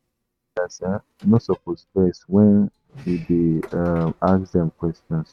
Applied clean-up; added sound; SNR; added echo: neural mask model RNNoise.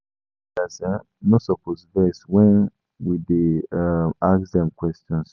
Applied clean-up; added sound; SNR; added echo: none; none; none; none.